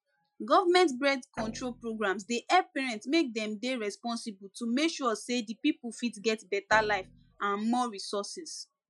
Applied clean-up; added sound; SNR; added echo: classical method Wiener filter.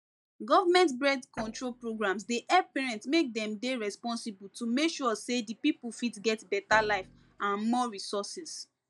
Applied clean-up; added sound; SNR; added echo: neural mask model DeepFilterNet 3.